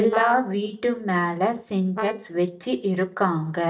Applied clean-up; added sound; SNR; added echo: neural mask model DeepFilterNet 3.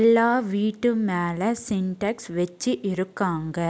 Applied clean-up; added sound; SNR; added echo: none; none; none; none.